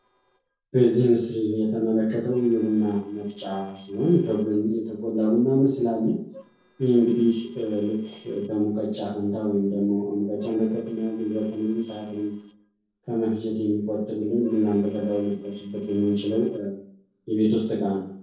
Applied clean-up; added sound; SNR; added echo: neural separator model SepFormer DNS4.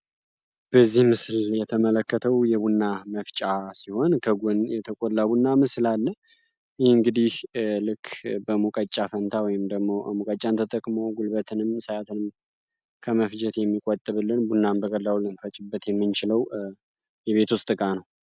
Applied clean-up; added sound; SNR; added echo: none; none; none; none.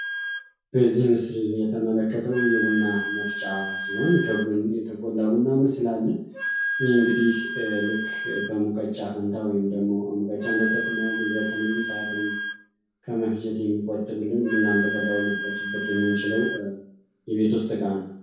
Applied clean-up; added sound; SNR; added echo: none; Wind instrument, woodwind instrument; 7 dB; reverberation time 0.6 s.